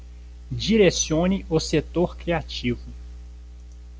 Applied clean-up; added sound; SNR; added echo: none; none; none; none.